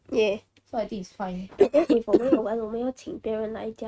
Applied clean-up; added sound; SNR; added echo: neural mask model RNNoise.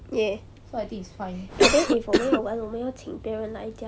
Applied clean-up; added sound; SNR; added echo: none; Cough; -3 dB; none.